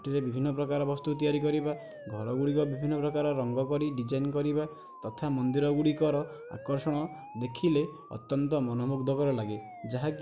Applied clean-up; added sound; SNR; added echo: none; Siren; 17 dB; none.